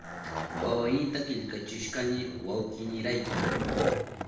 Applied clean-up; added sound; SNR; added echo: none; Skateboard; 1 dB; reverberation time 0.9 s.